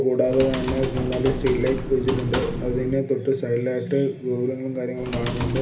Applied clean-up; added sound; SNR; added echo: none; Typing; 6 dB; reverberation time 0.3 s.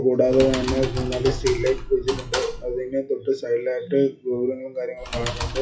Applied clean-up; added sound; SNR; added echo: classical method WPE with log-MMSE.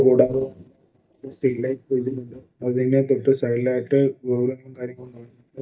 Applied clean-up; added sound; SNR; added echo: neural mask model DeepFilterNet 3.